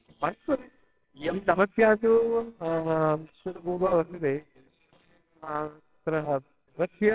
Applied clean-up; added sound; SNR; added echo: neural separator model SepFormer WHAMR!.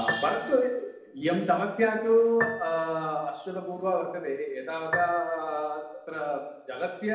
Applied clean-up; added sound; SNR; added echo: none; Piano; 8 dB; reverberation time 0.8 s.